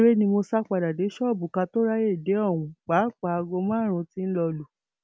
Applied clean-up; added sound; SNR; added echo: none; none; none; none.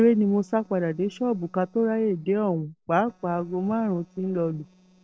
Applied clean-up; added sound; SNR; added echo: neural separator model SepFormer DNS4.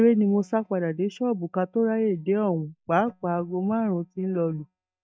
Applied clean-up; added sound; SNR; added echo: neural mask model DeepFilterNet 3.